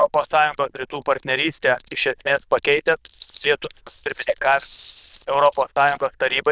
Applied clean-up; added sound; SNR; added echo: neural diffusion model UNIVERSE++.